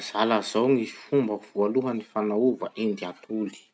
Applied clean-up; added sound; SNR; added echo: none; none; none; none.